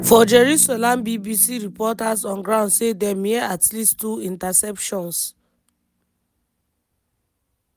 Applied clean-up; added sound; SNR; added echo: none; Drum; 18 dB; none.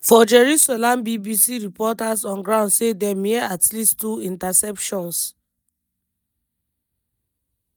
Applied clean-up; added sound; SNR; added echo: neural mask model DeepFilterNet 3.